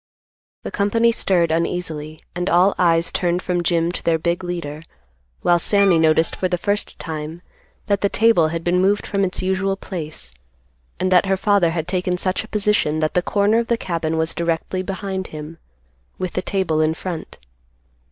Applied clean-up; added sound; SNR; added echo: neural mask model DeepFilterNet 3.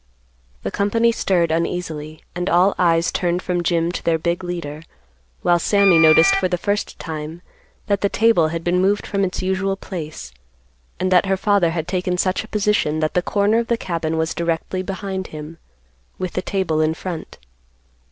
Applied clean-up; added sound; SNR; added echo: none; Wind instrument, woodwind instrument; 2 dB; none.